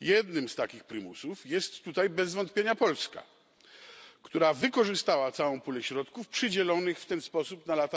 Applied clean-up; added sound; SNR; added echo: none; none; none; none.